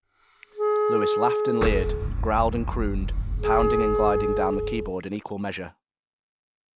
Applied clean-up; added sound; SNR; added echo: none; Boom + Wind instrument, woodwind instrument; -4 dB; none.